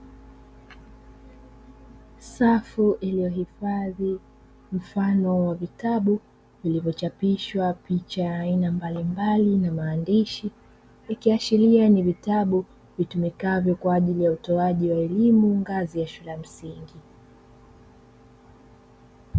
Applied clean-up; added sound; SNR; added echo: none; none; none; none.